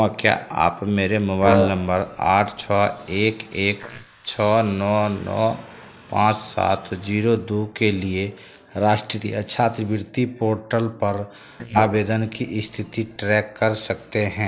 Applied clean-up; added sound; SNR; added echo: neural mask model Resemble Enhance denoiser.